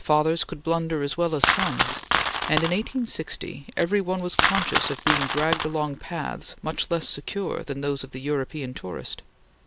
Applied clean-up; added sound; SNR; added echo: none; Coin (dropping); -1 dB; none.